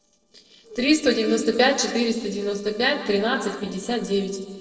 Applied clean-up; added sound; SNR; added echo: neural separator model SepFormer DNS4.